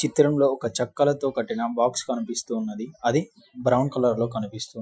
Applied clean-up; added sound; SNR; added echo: classical method Wiener filter.